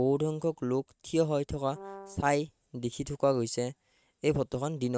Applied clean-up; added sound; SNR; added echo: neural mask model RNNoise.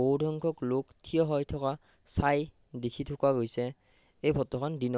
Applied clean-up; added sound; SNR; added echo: none; none; none; none.